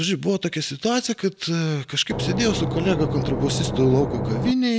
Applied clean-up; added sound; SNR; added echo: none; Engine / Boat, Water vehicle; 2 dB; none.